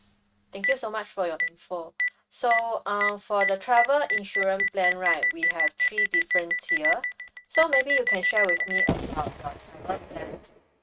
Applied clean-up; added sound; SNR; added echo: neural mask model RNNoise.